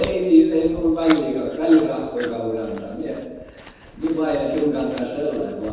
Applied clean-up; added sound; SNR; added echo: none; Chewing, mastication; 17 dB; reverberation time 1.1 s.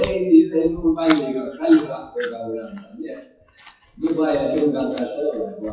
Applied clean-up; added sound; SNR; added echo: classical method WPE with log-MMSE.